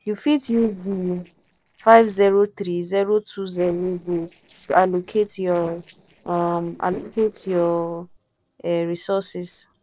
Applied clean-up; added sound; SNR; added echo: neural separator model SepFormer DNS4.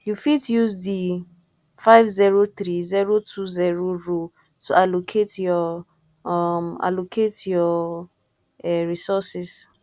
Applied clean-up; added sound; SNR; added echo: none; none; none; none.